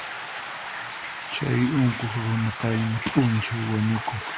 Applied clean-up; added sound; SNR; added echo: none; Stream; 8 dB; none.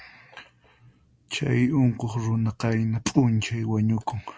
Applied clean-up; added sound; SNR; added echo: none; none; none; none.